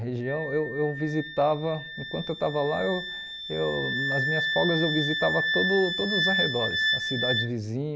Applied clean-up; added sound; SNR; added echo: none; Wind instrument, woodwind instrument; 2 dB; none.